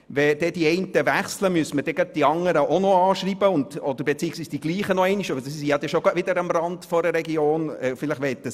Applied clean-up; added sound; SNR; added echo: none; none; none; none.